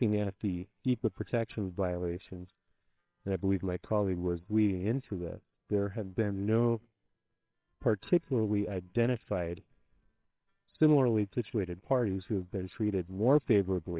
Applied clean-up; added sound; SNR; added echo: neural separator model SepFormer WHAMR!.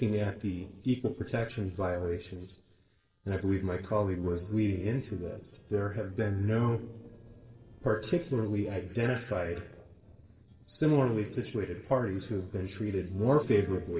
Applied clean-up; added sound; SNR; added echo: neural separator model SepFormer DNS4.